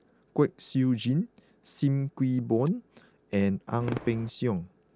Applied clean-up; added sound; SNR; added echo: none; Fireworks; 18 dB; none.